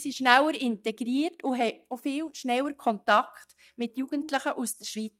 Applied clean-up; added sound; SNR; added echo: neural mask model DeepFilterNet 3.